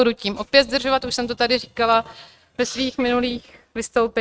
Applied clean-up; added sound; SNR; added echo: neural mask model RNNoise.